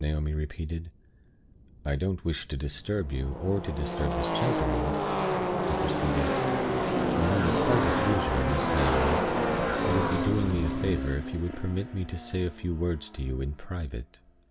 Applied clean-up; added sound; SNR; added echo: none; Car passing by / Race car, auto racing; -1 dB; none.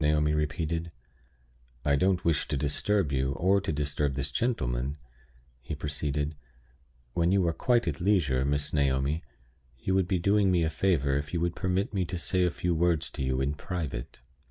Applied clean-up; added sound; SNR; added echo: none; none; none; none.